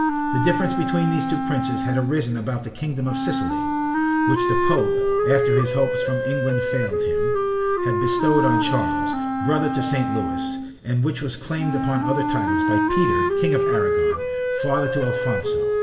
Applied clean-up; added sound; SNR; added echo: none; Wind instrument, woodwind instrument; -2 dB; reverberation time 1.7 s.